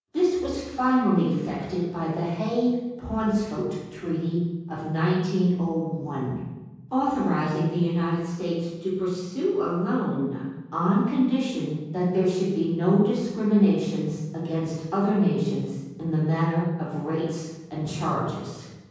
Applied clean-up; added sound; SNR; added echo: none; none; none; reverberation time 1.3 s.